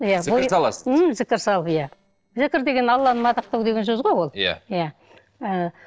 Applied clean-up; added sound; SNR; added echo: neural separator model SepFormer DNS4.